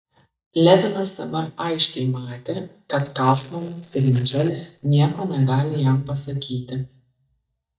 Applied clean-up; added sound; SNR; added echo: neural mask model DeepFilterNet 3.